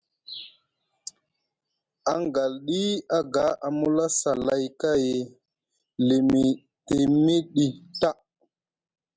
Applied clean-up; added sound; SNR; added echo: none; none; none; none.